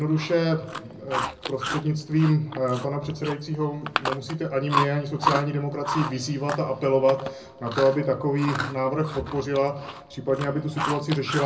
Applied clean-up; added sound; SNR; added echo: none; Chewing, mastication; 7 dB; reverberation time 0.4 s.